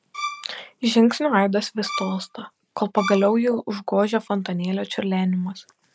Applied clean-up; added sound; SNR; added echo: none; Bowed string instrument; 10 dB; none.